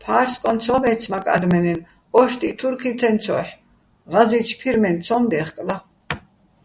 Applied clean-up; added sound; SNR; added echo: none; none; none; none.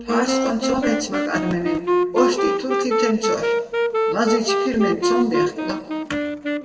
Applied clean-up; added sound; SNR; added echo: none; Wind instrument, woodwind instrument; -2 dB; reverberation time 1.4 s.